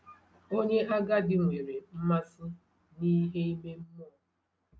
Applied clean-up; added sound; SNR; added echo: none; none; none; none.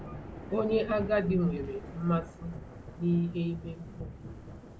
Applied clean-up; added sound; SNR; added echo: none; Thunder / Rain; 11 dB; none.